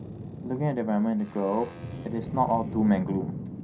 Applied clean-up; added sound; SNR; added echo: none; Boat, Water vehicle; 9 dB; reverberation time 0.3 s.